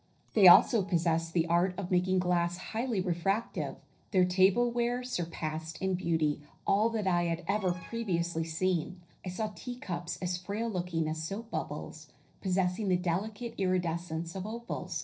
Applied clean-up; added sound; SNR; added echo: neural separator model SepFormer DNS4.